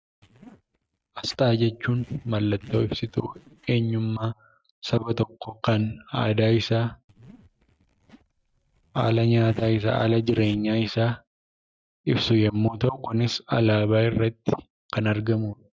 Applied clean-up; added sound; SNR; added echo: neural mask model RNNoise.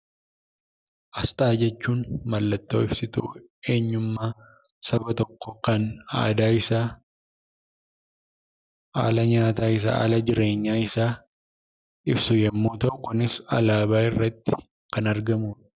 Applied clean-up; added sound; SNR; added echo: none; none; none; none.